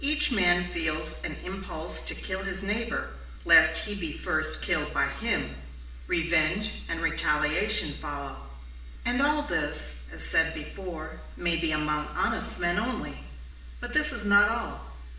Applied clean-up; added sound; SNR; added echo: none; none; none; reverberation time 0.8 s.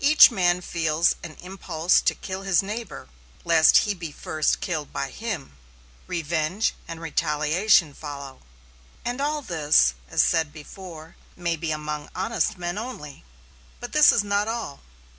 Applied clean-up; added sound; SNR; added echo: none; none; none; none.